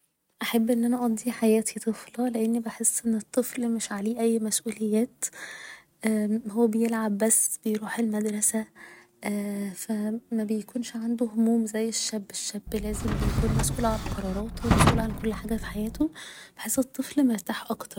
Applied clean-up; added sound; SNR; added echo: none; Drawer open or close; 0 dB; none.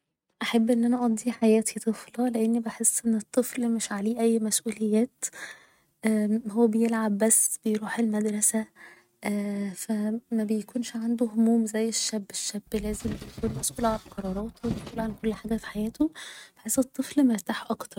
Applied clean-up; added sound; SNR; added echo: neural mask model RNNoise.